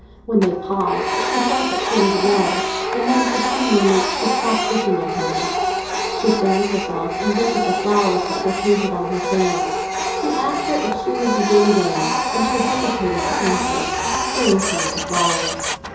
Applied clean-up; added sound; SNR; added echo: none; Printer; 1 dB; reverberation time 2.8 s.